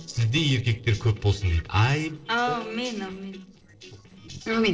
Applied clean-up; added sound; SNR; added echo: neural separator model SepFormer DNS4.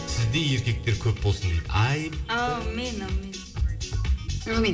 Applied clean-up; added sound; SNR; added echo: none; Strum; 20 dB; reverberation time 2.6 s.